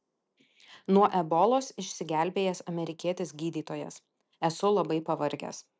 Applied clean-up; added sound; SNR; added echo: none; none; none; none.